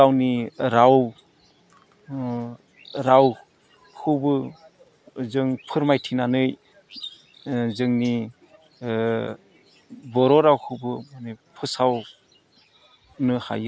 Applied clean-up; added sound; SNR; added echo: none; none; none; none.